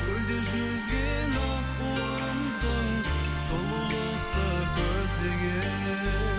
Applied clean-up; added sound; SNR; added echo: none; none; none; none.